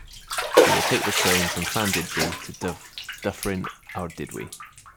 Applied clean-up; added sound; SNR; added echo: none; Bathtub (filling or washing); -4 dB; none.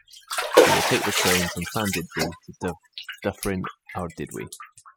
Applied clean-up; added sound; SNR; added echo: classical method spectral subtraction.